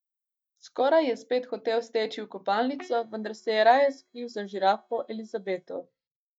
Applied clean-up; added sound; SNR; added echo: neural mask model DeepFilterNet 3.